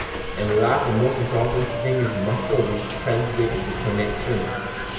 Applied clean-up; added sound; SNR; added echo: none; Subway, metro, underground; 6 dB; reverberation time 2.6 s.